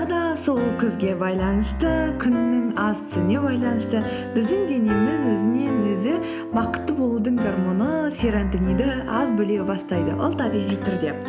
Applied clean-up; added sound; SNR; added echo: none; Piano; 5 dB; none.